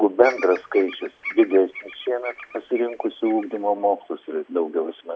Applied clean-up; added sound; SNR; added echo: none; Bird vocalization, bird call, bird song; 15 dB; none.